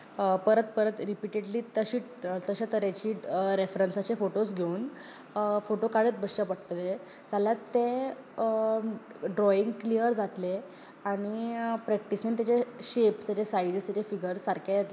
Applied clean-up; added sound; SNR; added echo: none; none; none; none.